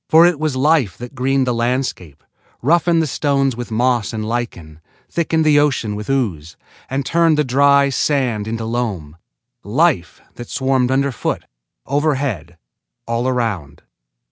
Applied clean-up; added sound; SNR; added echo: none; none; none; none.